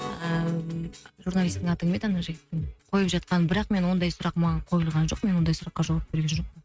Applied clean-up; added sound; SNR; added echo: neural mask model RNNoise.